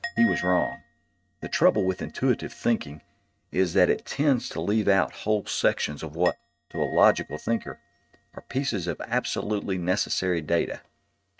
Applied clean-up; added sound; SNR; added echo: neural mask model RNNoise.